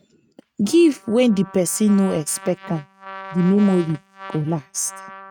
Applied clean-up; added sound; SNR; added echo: neural mask model RNNoise.